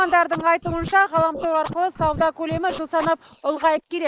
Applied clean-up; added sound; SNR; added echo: neural mask model Resemble Enhance denoiser.